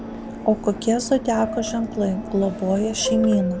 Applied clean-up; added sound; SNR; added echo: none; Subway, metro, underground; 8 dB; none.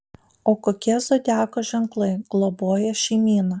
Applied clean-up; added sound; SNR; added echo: none; none; none; none.